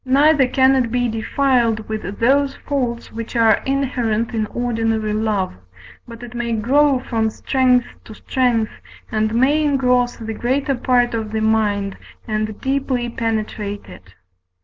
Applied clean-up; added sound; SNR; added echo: none; none; none; none.